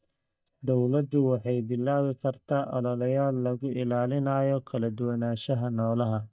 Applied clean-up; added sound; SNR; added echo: neural mask model DeepFilterNet 3.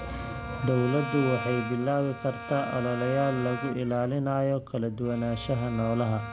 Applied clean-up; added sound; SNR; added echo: none; Bowed string instrument; 11 dB; none.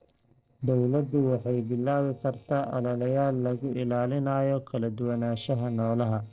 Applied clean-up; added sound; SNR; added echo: neural separator model SepFormer DNS4.